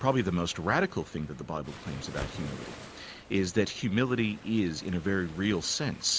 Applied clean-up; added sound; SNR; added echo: none; Waves, surf; 16 dB; none.